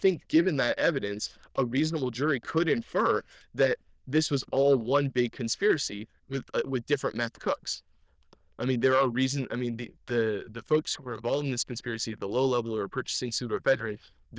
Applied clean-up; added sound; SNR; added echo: neural diffusion model UNIVERSE++.